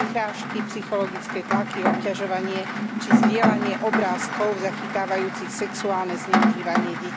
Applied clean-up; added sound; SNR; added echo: none; Rain; -3 dB; none.